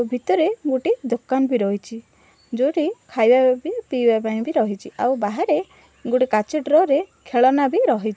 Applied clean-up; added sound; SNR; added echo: none; none; none; none.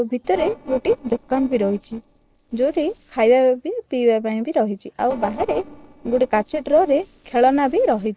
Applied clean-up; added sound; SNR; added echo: neural separator model SepFormer DNS4.